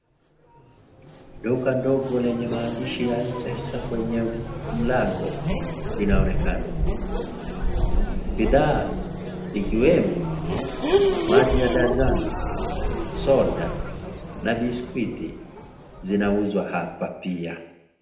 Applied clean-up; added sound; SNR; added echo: none; Race car, auto racing / Accelerating, revving, vroom; 1 dB; reverberation time 0.7 s.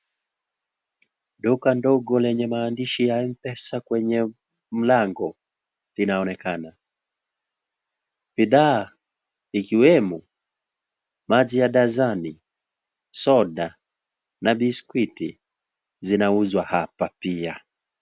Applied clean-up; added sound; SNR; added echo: none; none; none; none.